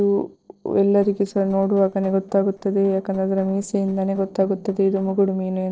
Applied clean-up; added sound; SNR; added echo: neural separator model SepFormer DNS4.